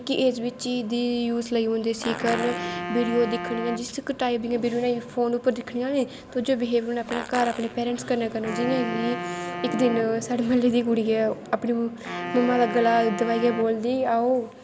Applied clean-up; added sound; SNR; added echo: none; Fart + Wind instrument, woodwind instrument; 10 dB; none.